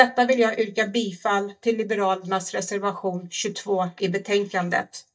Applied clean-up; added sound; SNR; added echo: neural mask model DeepFilterNet 3.